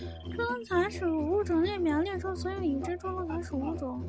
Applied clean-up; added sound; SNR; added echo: none; Musical instrument; 8 dB; none.